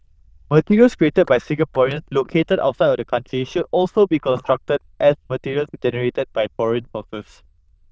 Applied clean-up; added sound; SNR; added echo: neural diffusion model UNIVERSE++.